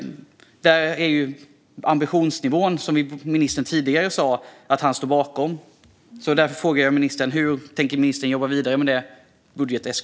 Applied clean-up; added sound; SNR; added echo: none; none; none; none.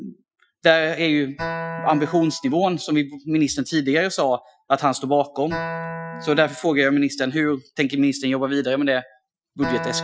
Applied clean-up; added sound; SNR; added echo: classical method Wiener filter.